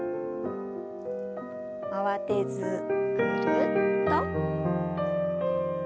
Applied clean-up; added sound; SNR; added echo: none; none; none; none.